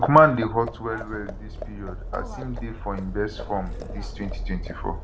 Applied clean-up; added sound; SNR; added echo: none; Livestock, farm animals, working animals; 8 dB; none.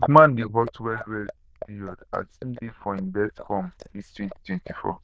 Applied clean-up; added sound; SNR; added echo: neural diffusion model UNIVERSE++.